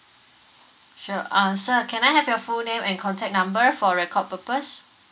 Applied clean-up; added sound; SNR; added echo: none; none; none; none.